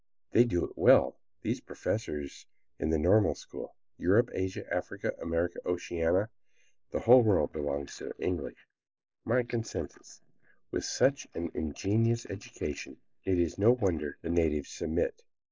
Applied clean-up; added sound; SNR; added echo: neural mask model Resemble Enhance denoiser.